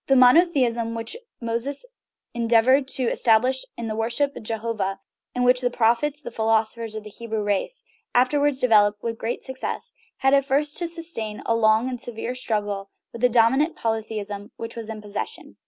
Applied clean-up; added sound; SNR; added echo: none; none; none; none.